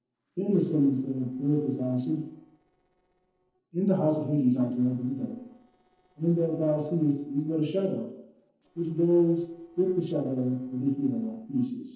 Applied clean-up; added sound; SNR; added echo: neural separator model SepFormer DNS4.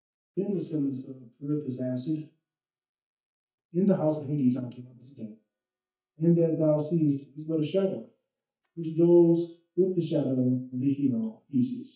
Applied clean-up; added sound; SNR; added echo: neural mask model DeepFilterNet 3.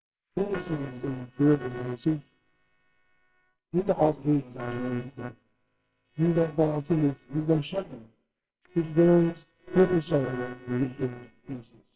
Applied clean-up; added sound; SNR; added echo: neural separator model SepFormer WHAMR!.